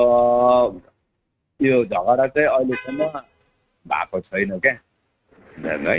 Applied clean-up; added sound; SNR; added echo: neural mask model RNNoise.